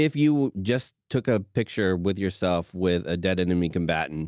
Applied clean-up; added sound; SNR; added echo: none; none; none; none.